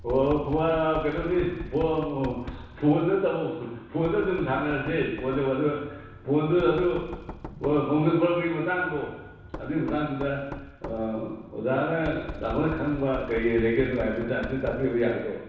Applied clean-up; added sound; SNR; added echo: none; Knock; 14 dB; reverberation time 1.1 s.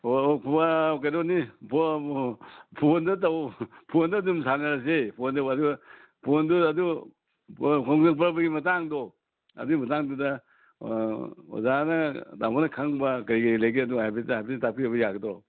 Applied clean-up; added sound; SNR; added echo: none; none; none; none.